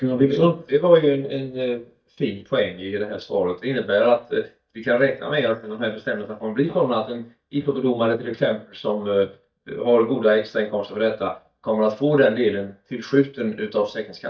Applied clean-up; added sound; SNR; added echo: neural mask model DeepFilterNet 3.